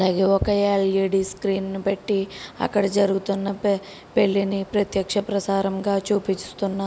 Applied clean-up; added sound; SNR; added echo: none; none; none; none.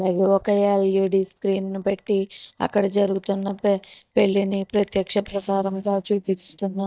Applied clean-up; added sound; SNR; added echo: neural mask model DeepFilterNet 3.